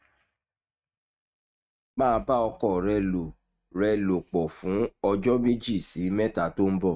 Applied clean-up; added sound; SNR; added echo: neural mask model RNNoise.